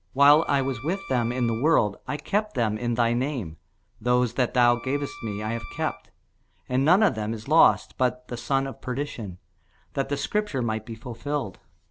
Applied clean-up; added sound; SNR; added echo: none; Wind instrument, woodwind instrument; 18 dB; none.